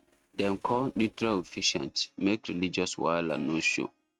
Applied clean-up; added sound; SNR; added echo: neural mask model RNNoise.